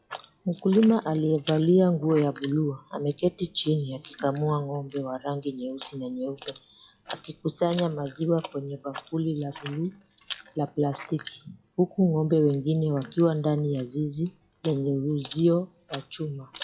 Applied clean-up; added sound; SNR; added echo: classical method WPE with log-MMSE.